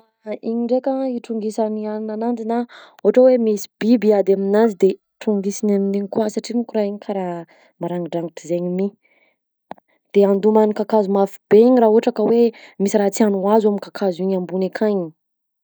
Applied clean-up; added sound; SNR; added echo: neural mask model DeepFilterNet 3.